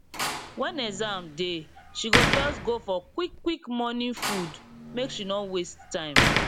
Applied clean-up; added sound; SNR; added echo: none; Slam; -2 dB; none.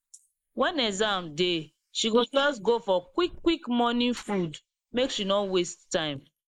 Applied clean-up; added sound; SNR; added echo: neural mask model Resemble Enhance denoiser.